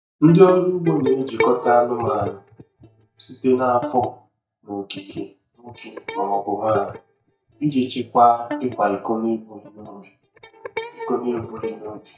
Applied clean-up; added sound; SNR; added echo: neural mask model DeepFilterNet 3.